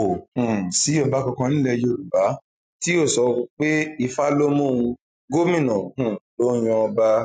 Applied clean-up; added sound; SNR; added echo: none; none; none; none.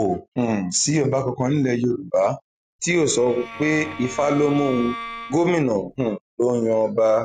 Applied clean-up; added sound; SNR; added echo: none; Bowed string instrument; 14 dB; none.